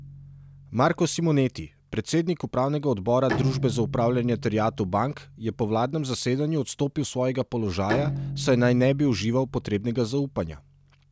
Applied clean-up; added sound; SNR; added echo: none; Bowed string instrument; 11 dB; none.